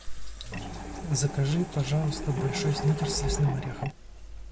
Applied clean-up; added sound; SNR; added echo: none; Mechanisms; 7 dB; none.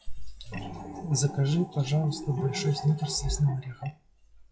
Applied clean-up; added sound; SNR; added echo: classical method log-MMSE.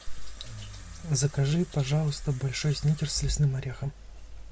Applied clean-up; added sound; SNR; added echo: none; none; none; none.